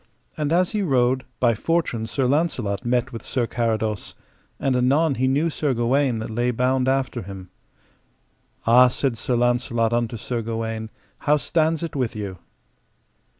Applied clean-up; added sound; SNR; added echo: none; none; none; none.